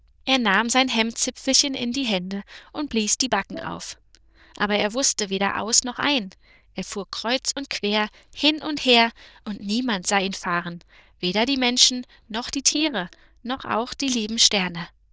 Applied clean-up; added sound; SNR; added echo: neural diffusion model UNIVERSE++.